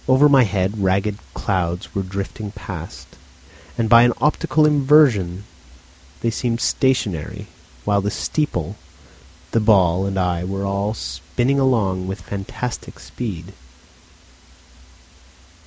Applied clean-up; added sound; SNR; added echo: none; none; none; none.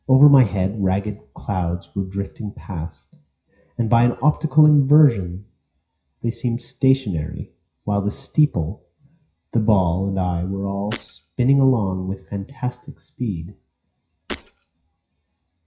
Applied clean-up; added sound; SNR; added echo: classical method WPE with log-MMSE.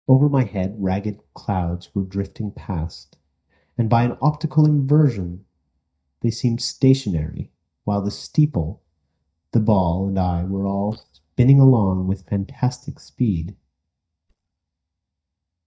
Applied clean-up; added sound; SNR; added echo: neural mask model DeepFilterNet 3.